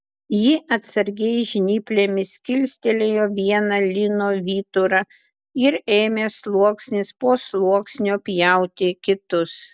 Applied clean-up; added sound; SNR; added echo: none; none; none; none.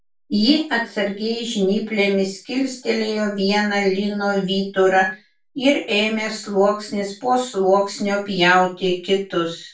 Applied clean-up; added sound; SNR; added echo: none; none; none; reverberation time 0.3 s.